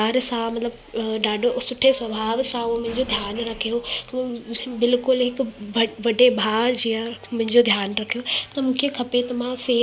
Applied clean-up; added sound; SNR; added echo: none; none; none; none.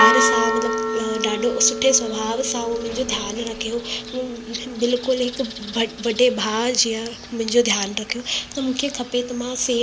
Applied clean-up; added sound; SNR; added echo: none; Church bell; 4 dB; none.